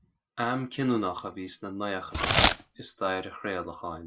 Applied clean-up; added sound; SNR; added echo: none; Packing tape, duct tape / Tearing; -5 dB; none.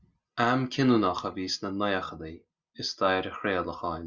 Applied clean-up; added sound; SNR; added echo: none; none; none; none.